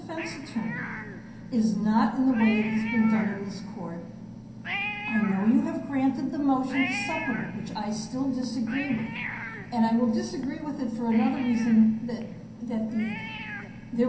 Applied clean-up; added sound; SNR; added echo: none; Cat; 12 dB; reverberation time 0.6 s.